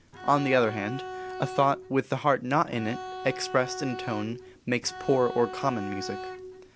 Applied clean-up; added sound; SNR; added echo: none; Bowed string instrument; 10 dB; none.